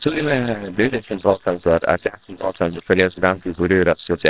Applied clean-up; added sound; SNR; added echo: neural separator model SepFormer WHAMR!.